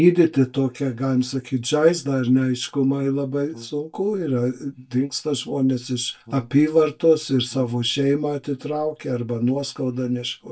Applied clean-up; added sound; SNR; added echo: neural mask model DeepFilterNet 3.